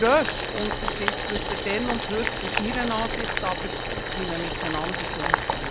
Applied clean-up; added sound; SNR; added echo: none; Boiling; -1 dB; none.